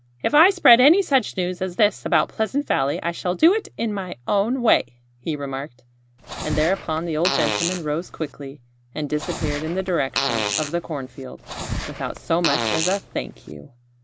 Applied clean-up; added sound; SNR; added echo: none; Fart; 5 dB; none.